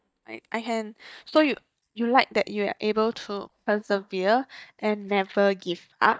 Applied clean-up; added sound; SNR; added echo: neural mask model DeepFilterNet 3.